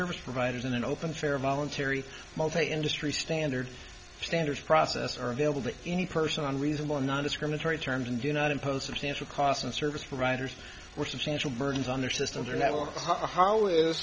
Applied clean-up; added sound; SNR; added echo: none; none; none; none.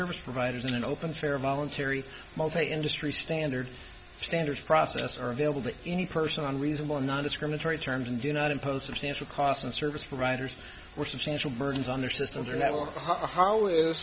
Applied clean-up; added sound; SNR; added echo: none; Shatter; 17 dB; none.